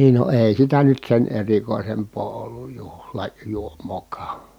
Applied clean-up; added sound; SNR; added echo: none; none; none; none.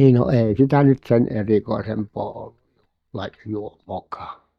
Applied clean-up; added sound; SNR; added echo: neural mask model DeepFilterNet 3.